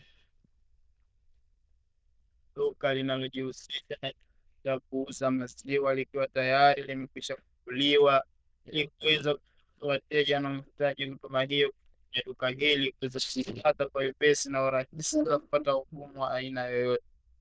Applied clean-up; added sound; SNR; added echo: neural diffusion model UNIVERSE++.